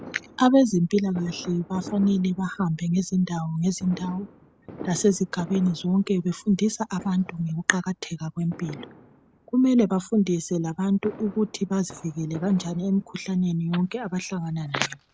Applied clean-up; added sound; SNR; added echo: none; Fireworks; 20 dB; none.